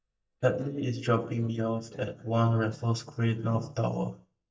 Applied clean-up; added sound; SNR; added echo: neural mask model DeepFilterNet 3.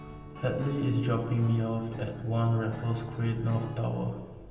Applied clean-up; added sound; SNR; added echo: none; Acoustic guitar / Strum; 14 dB; reverberation time 1.3 s.